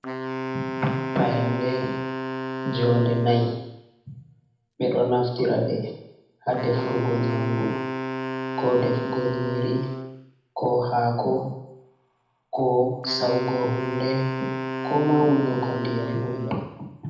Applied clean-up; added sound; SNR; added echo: none; Wind instrument, woodwind instrument; 6 dB; reverberation time 0.8 s.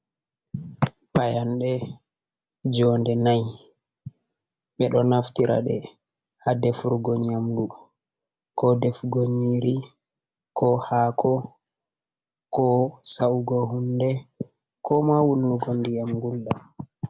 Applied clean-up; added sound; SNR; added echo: none; none; none; none.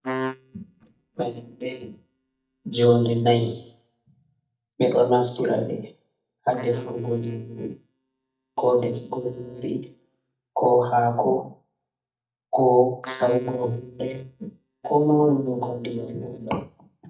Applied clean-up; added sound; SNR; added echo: neural mask model DeepFilterNet 3.